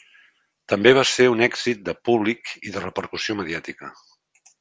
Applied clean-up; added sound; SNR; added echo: none; none; none; none.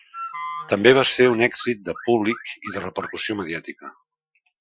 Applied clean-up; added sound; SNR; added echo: classical method Wiener filter.